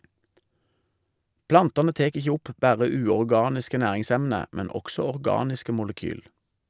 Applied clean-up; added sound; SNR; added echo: none; none; none; none.